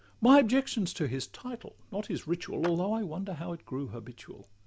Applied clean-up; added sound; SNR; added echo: none; Clapping; 18 dB; none.